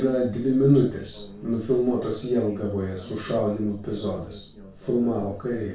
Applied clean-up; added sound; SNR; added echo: none; none; none; reverberation time 0.3 s.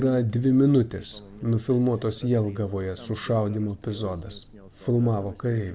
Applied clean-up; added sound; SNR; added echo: none; none; none; none.